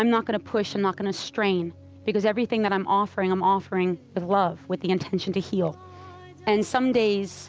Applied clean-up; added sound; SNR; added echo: none; none; none; none.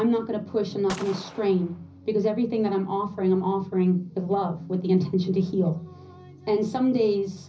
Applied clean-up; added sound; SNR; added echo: none; Gunshot, gunfire; 17 dB; reverberation time 0.5 s.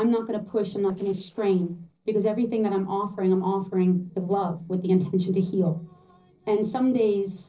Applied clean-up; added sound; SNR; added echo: neural separator model SepFormer DNS4.